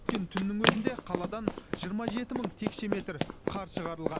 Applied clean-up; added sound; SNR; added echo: none; Run; -2 dB; none.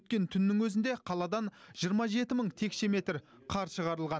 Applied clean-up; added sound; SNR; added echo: none; none; none; none.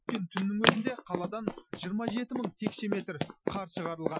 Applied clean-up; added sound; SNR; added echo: classical method Wiener filter.